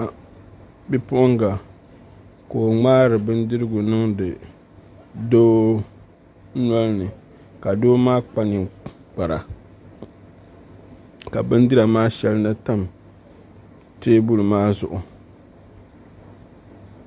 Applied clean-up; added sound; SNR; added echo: none; none; none; none.